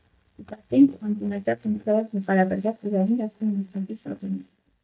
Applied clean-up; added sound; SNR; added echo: neural mask model DeepFilterNet 3.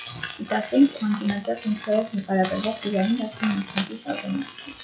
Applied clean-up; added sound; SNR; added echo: classical method WPE with log-MMSE.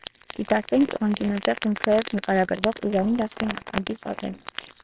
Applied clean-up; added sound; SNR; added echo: neural separator model SepFormer WHAMR!.